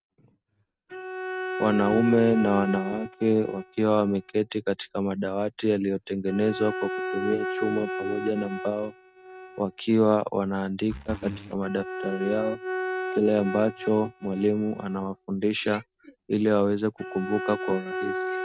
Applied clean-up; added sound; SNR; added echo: neural mask model RNNoise.